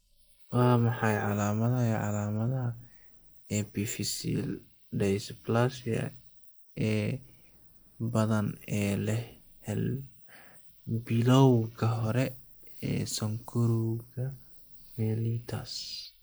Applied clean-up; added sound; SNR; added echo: neural mask model Resemble Enhance denoiser.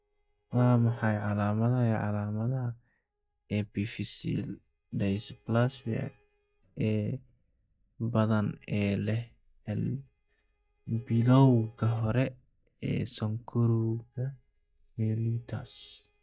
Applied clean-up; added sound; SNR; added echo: neural mask model DeepFilterNet 3.